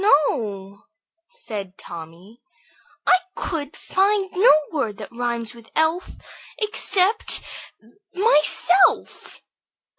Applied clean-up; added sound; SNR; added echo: none; none; none; none.